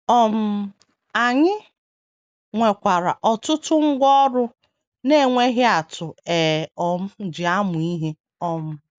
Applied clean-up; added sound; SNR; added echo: none; none; none; none.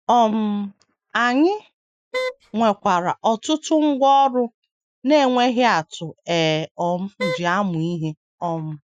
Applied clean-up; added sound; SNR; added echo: classical method Wiener filter.